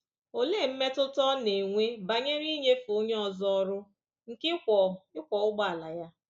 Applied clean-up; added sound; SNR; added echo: none; none; none; none.